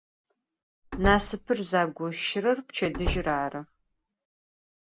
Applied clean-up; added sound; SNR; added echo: none; Slam; 5 dB; none.